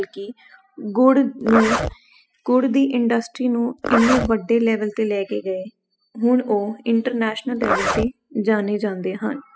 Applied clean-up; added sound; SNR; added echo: classical method spectral subtraction.